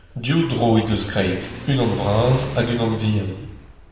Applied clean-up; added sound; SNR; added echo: none; Accelerating, revving, vroom / Car; 12 dB; reverberation time 1.0 s.